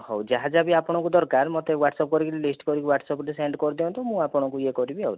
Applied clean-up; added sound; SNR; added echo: none; none; none; none.